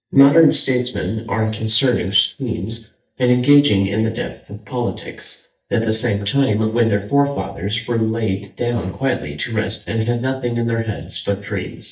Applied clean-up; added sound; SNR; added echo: neural mask model DeepFilterNet 3.